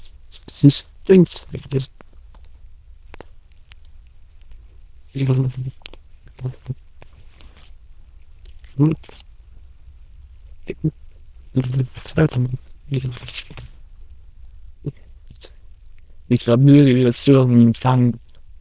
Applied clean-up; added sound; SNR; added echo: neural diffusion model UNIVERSE++.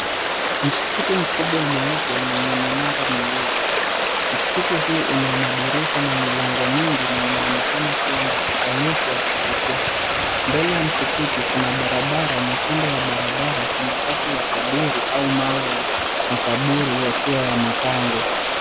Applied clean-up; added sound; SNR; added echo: none; Stream; -4 dB; none.